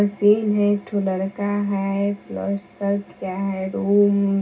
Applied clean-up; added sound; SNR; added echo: none; none; none; reverberation time 0.4 s.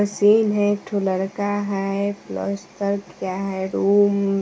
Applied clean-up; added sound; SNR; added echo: none; none; none; none.